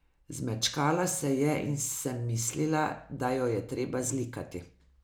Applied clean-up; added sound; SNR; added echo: none; none; none; none.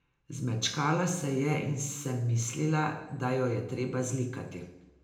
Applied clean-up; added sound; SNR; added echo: none; none; none; reverberation time 0.8 s.